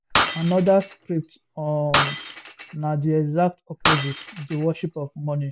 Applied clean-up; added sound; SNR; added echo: none; Shatter; -5 dB; none.